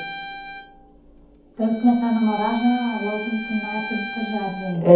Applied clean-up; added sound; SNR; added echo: none; Bowed string instrument; 12 dB; reverberation time 0.5 s.